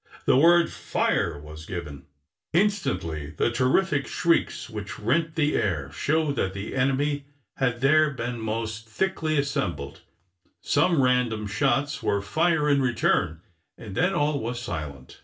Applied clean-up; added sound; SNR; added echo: none; none; none; reverberation time 0.2 s.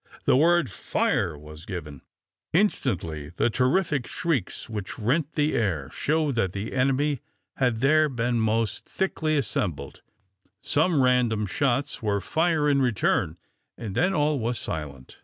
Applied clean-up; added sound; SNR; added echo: none; none; none; none.